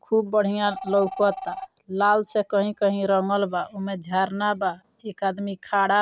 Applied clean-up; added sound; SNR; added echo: none; Telephone; 16 dB; none.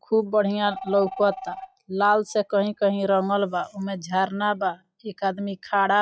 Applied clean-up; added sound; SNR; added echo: classical method log-MMSE.